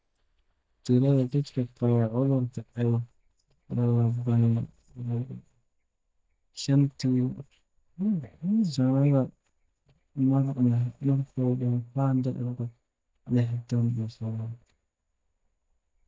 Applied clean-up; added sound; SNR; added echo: neural mask model DeepFilterNet 3.